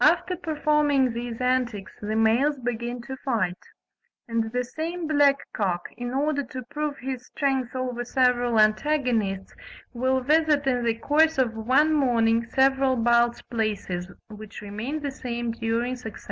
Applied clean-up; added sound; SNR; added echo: none; none; none; none.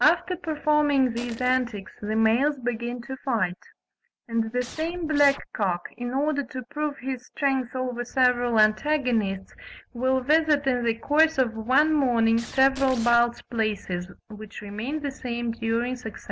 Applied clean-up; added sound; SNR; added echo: none; Scratching (performance technique) + Crushing; 14 dB; none.